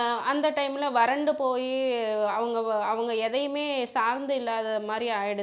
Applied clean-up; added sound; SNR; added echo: none; none; none; none.